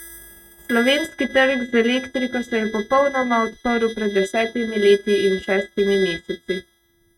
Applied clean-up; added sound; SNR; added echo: neural mask model RNNoise.